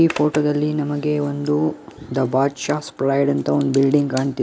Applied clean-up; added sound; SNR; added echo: none; Zipper (clothing); 20 dB; none.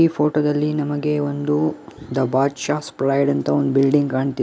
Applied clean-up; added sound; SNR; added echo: none; none; none; none.